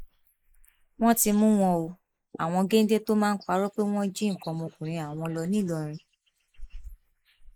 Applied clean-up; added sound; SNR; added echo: neural mask model Resemble Enhance denoiser.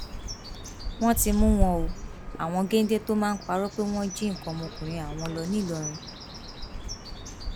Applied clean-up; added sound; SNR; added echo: none; Bird; 4 dB; none.